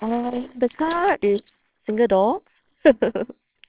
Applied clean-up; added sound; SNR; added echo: neural separator model SepFormer WHAMR!.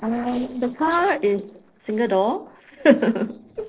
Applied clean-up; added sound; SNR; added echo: neural separator model SepFormer DNS4.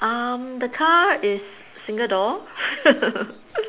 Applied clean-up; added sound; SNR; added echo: none; none; none; none.